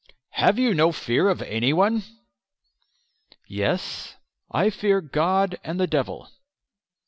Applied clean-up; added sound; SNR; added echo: none; none; none; none.